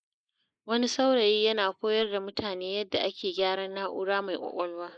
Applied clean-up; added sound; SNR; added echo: neural mask model Resemble Enhance denoiser.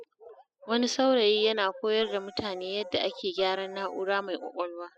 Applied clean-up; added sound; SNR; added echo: classical method spectral subtraction.